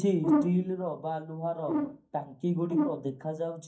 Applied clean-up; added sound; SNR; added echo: neural mask model DeepFilterNet 3.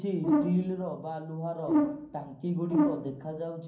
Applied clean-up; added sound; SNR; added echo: none; Brass instrument; -3 dB; reverberation time 0.6 s.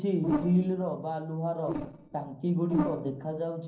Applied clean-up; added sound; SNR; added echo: neural separator model SepFormer DNS4.